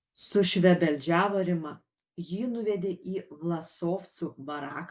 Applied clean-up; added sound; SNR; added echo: none; none; none; none.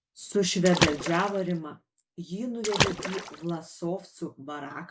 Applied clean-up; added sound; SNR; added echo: none; Water / Splash, splatter; 3 dB; none.